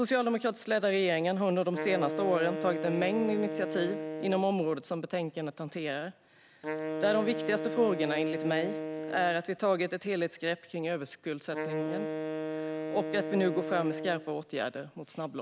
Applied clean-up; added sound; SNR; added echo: none; Wind instrument, woodwind instrument; 7 dB; none.